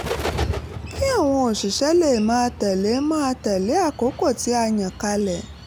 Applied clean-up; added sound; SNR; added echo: none; Bird; 10 dB; none.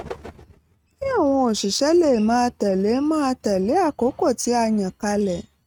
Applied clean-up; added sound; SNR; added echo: neural mask model RNNoise.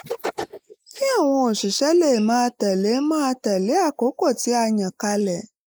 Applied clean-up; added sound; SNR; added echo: neural mask model Resemble Enhance denoiser.